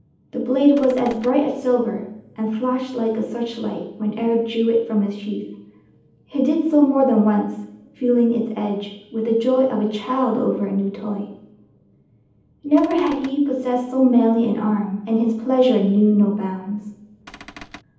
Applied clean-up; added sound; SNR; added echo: none; Cupboard open or close / Door; 19 dB; reverberation time 0.8 s.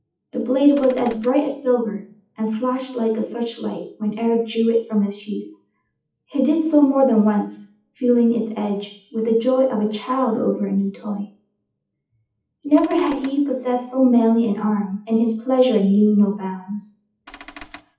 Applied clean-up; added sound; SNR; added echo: classical method WPE with log-MMSE.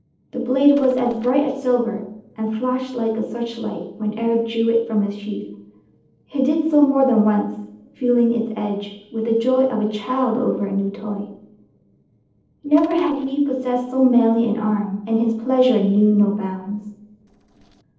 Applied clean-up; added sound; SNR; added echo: neural separator model SepFormer DNS4.